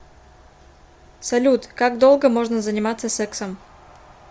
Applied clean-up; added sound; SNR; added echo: none; none; none; none.